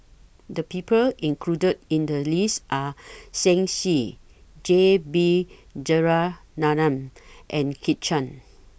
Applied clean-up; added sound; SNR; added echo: none; none; none; none.